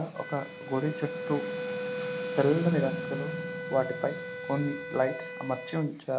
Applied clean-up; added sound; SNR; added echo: none; Wind instrument, woodwind instrument; 7 dB; none.